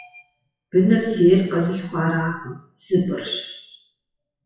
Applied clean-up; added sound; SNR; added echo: classical method WPE with log-MMSE.